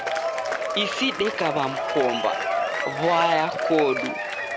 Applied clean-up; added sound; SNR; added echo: none; Applause / Crowd / Cheering; 2 dB; none.